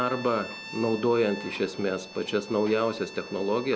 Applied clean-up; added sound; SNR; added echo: none; Bowed string instrument; 16 dB; none.